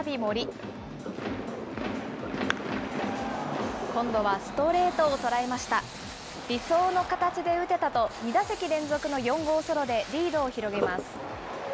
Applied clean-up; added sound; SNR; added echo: none; Sink (filling or washing) + Packing tape, duct tape; 12 dB; none.